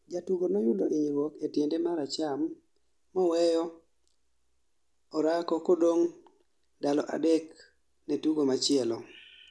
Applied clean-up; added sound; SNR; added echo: none; none; none; none.